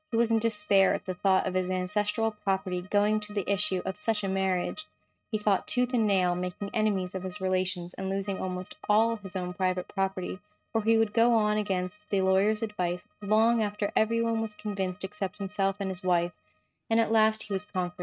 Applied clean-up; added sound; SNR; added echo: neural mask model RNNoise.